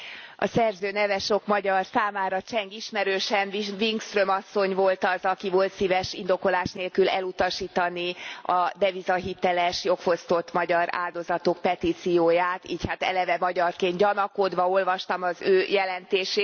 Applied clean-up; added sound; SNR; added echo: none; none; none; none.